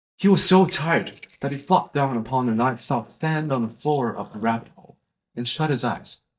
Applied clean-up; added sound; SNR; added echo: neural mask model DeepFilterNet 3.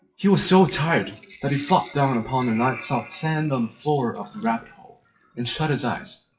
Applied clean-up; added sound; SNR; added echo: classical method WPE with log-MMSE.